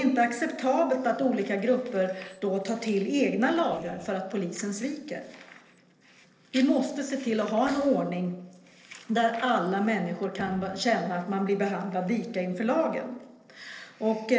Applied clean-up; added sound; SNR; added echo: neural separator model SepFormer DNS4.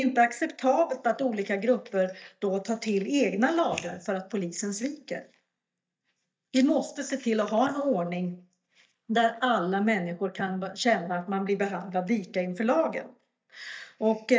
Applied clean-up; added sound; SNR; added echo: neural mask model DeepFilterNet 3.